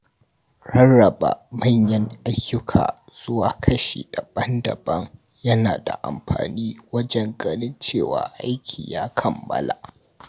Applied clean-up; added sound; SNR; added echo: none; none; none; none.